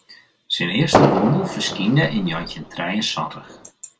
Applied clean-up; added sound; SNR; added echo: none; Fireworks; 1 dB; none.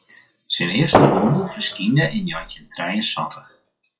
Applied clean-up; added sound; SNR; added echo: classical method log-MMSE.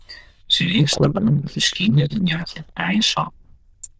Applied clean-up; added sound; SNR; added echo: neural diffusion model UNIVERSE++.